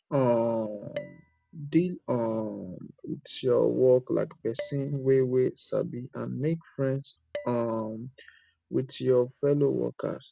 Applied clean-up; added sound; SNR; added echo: none; Dishes, pots, and pans; 19 dB; none.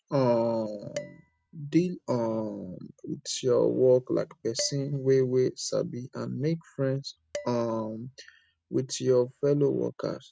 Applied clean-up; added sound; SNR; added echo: neural mask model RNNoise.